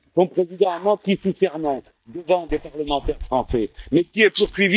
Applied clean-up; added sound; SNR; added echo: neural mask model DeepFilterNet 3.